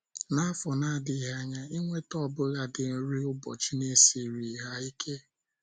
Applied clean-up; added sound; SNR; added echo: none; none; none; none.